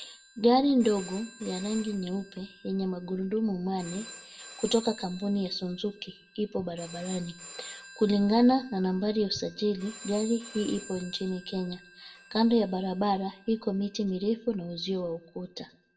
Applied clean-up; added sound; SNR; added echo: none; Telephone; 19 dB; reverberation time 0.5 s.